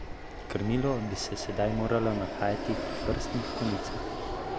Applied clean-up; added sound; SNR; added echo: none; Fixed-wing aircraft, airplane; 3 dB; none.